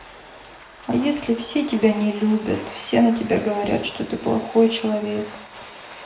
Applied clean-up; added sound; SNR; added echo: none; Domestic sounds, home sounds; 18 dB; reverberation time 0.6 s.